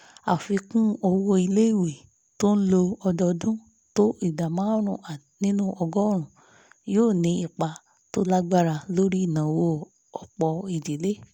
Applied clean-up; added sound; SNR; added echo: none; none; none; none.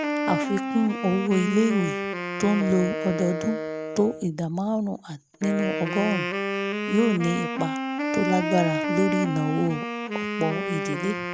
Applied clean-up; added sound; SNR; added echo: none; Wind instrument, woodwind instrument; 3 dB; none.